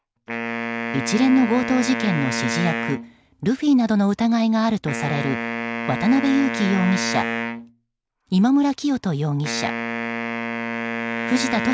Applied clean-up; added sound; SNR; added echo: none; Wind instrument, woodwind instrument; 6 dB; none.